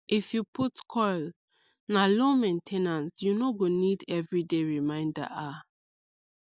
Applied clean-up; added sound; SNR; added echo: none; none; none; none.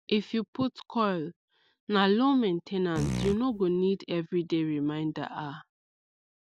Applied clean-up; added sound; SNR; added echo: none; Fart; 4 dB; none.